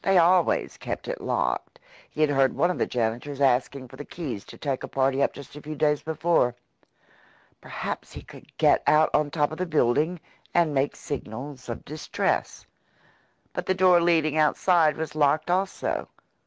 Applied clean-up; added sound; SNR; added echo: none; none; none; none.